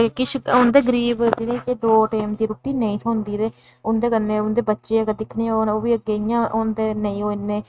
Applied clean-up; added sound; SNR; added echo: neural mask model RNNoise.